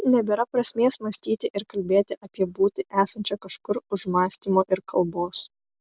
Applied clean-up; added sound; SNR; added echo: none; none; none; none.